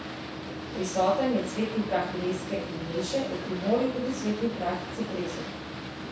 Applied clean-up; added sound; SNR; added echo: none; Boat, Water vehicle; 7 dB; reverberation time 0.6 s.